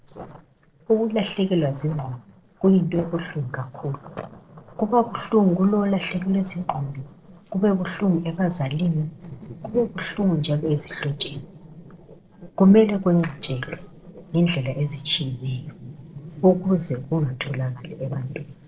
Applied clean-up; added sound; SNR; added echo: neural separator model SepFormer DNS4.